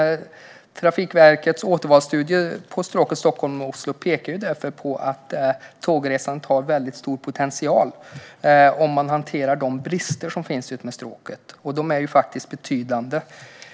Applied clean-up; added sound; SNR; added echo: none; none; none; none.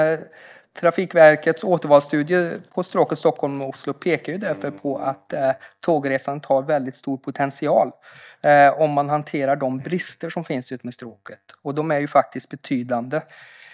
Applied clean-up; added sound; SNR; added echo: neural mask model DeepFilterNet 3.